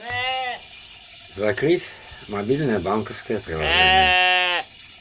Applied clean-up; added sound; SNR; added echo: none; Livestock, farm animals, working animals; -3 dB; none.